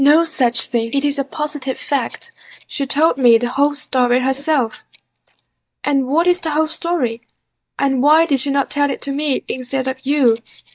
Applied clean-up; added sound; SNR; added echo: neural mask model DeepFilterNet 3.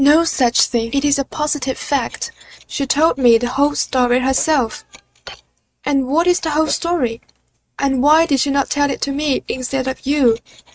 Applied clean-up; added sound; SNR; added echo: neural mask model RNNoise.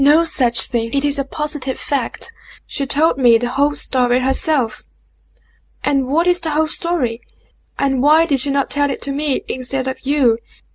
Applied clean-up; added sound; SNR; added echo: none; none; none; none.